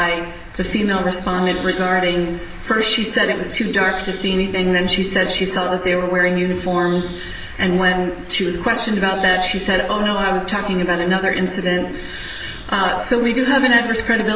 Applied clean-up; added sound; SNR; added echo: none; Bird; 17 dB; reverberation time 0.8 s.